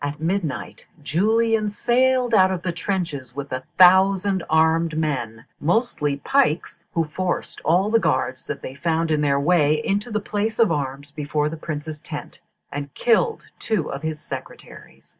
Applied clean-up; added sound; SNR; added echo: none; none; none; none.